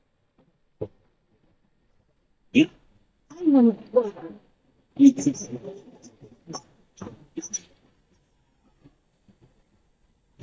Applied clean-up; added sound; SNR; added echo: neural mask model DeepFilterNet 3.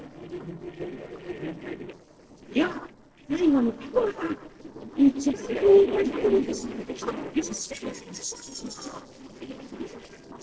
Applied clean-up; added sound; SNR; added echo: neural separator model SepFormer DNS4.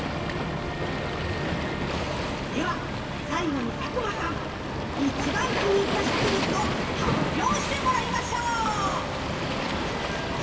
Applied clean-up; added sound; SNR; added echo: none; Waves, surf; -1 dB; reverberation time 2.8 s.